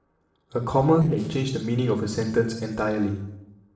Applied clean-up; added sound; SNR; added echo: neural separator model SepFormer DNS4.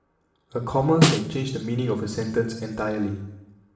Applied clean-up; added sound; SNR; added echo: none; Snare drum; -1 dB; reverberation time 0.8 s.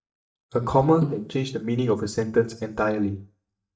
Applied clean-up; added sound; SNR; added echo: neural mask model DeepFilterNet 3.